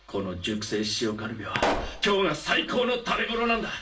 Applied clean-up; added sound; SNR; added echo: none; Explosion; 4 dB; reverberation time 0.4 s.